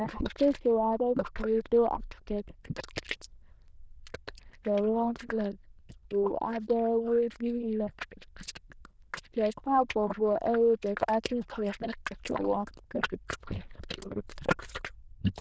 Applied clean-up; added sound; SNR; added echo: neural diffusion model UNIVERSE++.